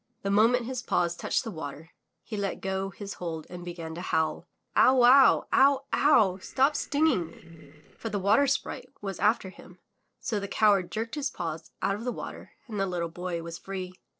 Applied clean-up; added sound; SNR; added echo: neural separator model SepFormer DNS4.